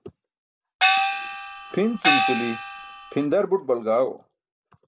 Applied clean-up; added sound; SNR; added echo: none; Gong; -4 dB; none.